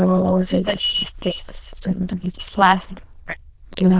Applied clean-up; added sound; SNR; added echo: neural diffusion model UNIVERSE++.